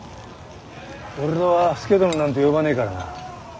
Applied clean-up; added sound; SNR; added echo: none; Cutlery, silverware / Dishes, pots, and pans; 20 dB; none.